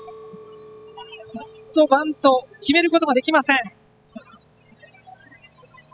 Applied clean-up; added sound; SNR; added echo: classical method spectral subtraction.